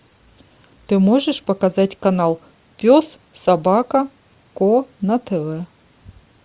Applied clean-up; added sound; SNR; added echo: none; none; none; none.